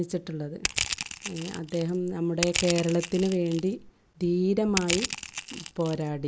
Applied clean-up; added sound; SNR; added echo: none; Crushing; 5 dB; none.